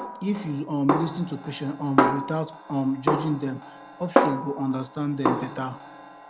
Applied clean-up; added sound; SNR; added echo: none; Snare drum; 0 dB; none.